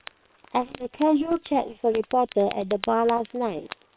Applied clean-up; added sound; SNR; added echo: neural separator model SepFormer WHAM!.